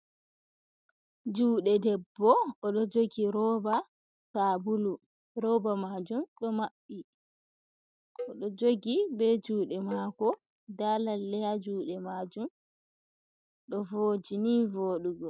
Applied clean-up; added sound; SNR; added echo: neural mask model RNNoise.